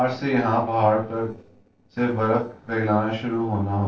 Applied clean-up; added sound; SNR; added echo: neural separator model SepFormer DNS4.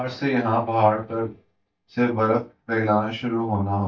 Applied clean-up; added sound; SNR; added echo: neural mask model DeepFilterNet 3.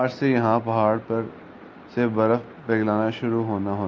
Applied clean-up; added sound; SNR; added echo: none; none; none; none.